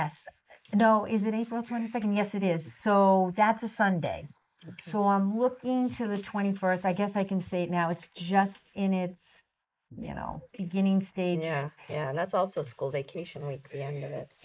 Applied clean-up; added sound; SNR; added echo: neural mask model Resemble Enhance denoiser.